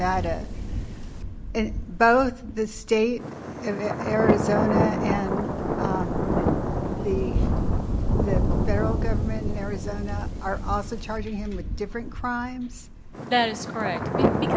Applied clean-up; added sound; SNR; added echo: none; Thunder; -2 dB; none.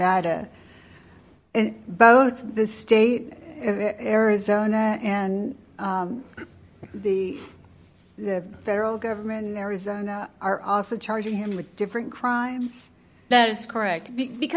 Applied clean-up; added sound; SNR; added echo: none; none; none; none.